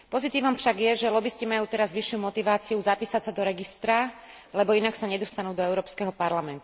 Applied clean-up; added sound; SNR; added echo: none; none; none; none.